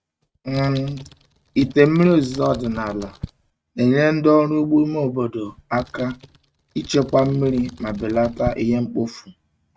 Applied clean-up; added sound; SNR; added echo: neural mask model RNNoise.